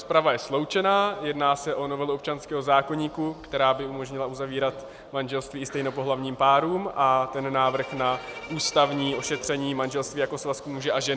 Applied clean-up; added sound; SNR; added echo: none; Bowed string instrument; 17 dB; none.